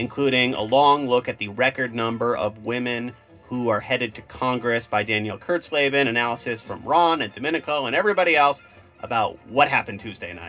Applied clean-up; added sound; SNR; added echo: none; none; none; reverberation time 0.2 s.